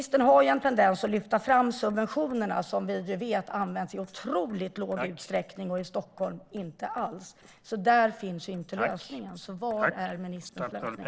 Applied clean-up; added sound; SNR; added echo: neural separator model SepFormer DNS4.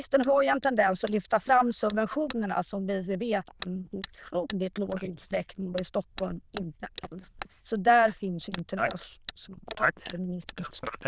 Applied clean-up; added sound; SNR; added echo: neural diffusion model UNIVERSE++.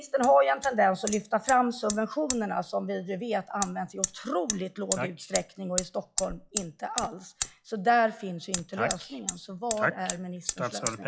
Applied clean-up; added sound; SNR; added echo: classical method log-MMSE.